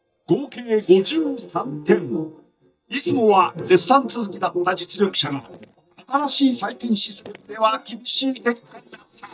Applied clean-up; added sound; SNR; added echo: neural mask model DeepFilterNet 3.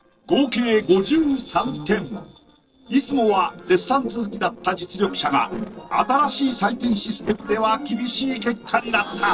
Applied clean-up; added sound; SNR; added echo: neural separator model SepFormer DNS4.